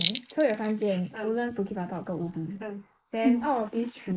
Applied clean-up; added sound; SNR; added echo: neural mask model Resemble Enhance denoiser.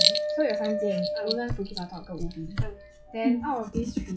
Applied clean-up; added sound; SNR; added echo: classical method log-MMSE.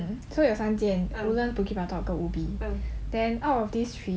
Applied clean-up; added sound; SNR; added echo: none; none; none; none.